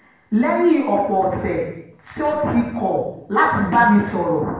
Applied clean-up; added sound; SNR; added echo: none; none; none; reverberation time 0.7 s.